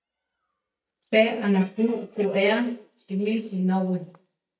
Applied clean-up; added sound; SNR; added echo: neural mask model DeepFilterNet 3.